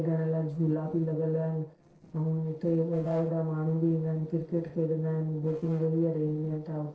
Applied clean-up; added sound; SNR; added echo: neural separator model SepFormer DNS4.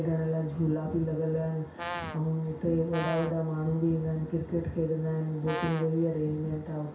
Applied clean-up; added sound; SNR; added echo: none; Brass instrument; 10 dB; reverberation time 0.6 s.